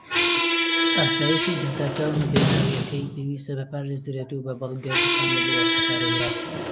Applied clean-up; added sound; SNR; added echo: none; Squeak; -5 dB; none.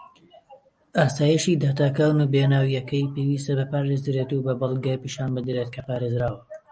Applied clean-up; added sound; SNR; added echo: none; none; none; none.